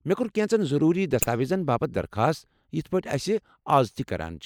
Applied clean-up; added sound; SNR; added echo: neural mask model Resemble Enhance denoiser.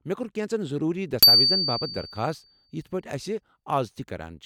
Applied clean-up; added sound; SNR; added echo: none; Bicycle bell; -5 dB; none.